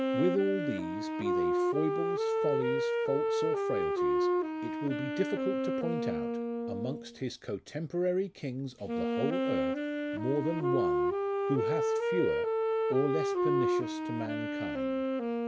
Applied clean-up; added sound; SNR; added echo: none; Wind instrument, woodwind instrument; -4 dB; none.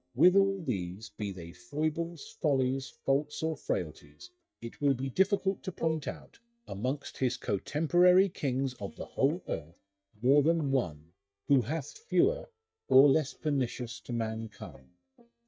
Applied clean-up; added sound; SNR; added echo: neural mask model DeepFilterNet 3.